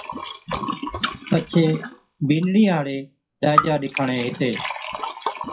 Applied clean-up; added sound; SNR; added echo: classical method WPE with log-MMSE.